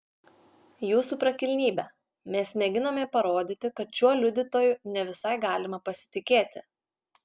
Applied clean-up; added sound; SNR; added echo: none; none; none; none.